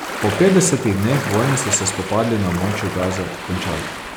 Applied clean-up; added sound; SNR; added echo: none; Ocean; 7 dB; none.